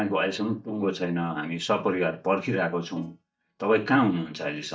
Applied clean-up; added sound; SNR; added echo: neural mask model DeepFilterNet 3.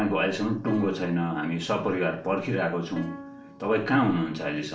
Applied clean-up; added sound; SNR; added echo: none; Plucked string instrument; 16 dB; reverberation time 0.4 s.